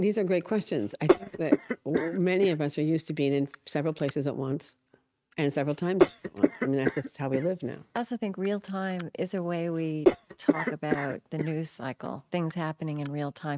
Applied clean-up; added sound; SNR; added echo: neural mask model RNNoise.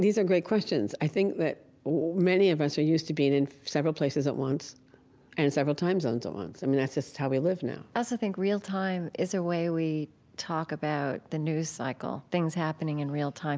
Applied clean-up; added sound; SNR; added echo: none; none; none; none.